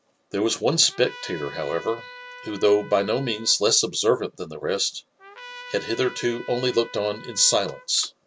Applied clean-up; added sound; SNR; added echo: none; Trumpet; 17 dB; none.